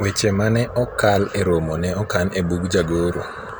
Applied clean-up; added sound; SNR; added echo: none; Frog; 18 dB; none.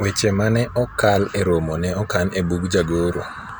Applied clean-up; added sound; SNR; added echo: none; none; none; none.